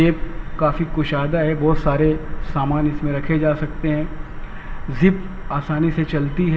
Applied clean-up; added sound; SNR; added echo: none; none; none; reverberation time 2.9 s.